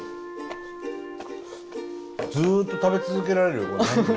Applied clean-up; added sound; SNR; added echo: none; none; none; none.